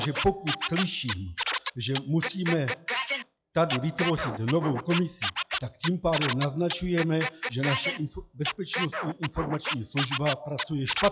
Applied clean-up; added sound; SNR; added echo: classical method log-MMSE.